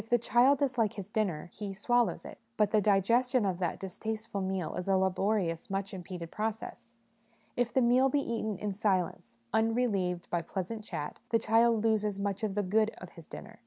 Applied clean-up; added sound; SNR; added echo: none; none; none; none.